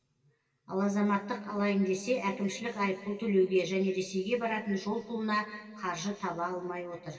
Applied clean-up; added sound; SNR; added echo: none; none; none; reverberation time 2.3 s.